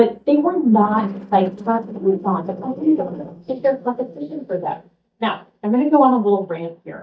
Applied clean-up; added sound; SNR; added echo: neural mask model DeepFilterNet 3.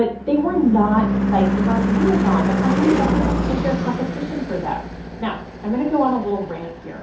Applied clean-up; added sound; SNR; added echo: none; Car passing by / Engine / Truck; 0 dB; reverberation time 0.5 s.